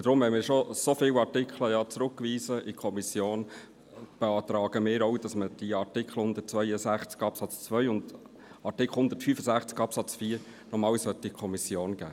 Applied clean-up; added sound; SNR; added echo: none; none; none; none.